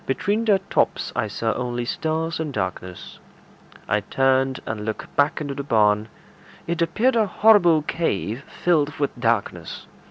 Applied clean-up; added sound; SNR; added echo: none; none; none; none.